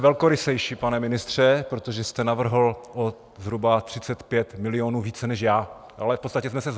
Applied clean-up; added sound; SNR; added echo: none; none; none; none.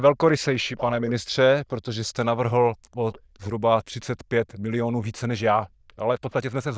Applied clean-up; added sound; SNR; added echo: neural diffusion model UNIVERSE++.